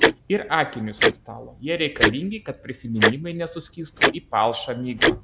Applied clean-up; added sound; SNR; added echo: none; Tick-tock; -2 dB; none.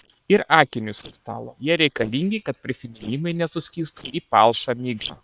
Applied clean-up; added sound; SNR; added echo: neural separator model SepFormer WHAM!.